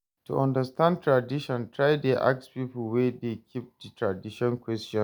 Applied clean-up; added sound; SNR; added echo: none; none; none; none.